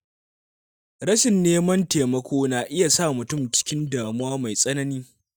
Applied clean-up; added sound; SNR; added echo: neural mask model DeepFilterNet 3.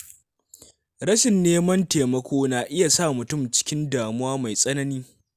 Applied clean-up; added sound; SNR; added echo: none; none; none; none.